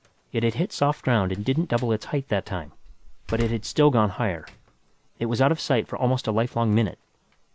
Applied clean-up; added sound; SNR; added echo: none; Slam; 19 dB; none.